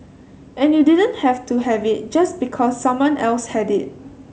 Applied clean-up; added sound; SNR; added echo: none; none; none; none.